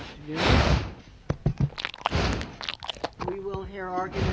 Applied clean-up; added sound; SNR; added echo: none; Dog; -4 dB; none.